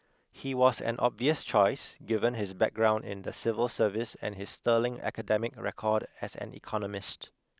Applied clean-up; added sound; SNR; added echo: none; none; none; none.